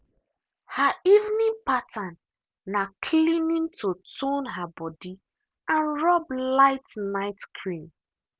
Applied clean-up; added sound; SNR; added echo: none; none; none; none.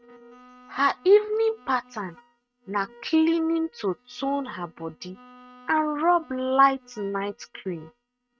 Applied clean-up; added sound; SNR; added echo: neural mask model RNNoise.